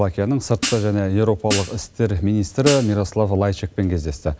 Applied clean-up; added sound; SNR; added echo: none; Hi-hat; 10 dB; none.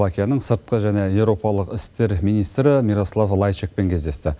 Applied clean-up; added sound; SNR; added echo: none; none; none; none.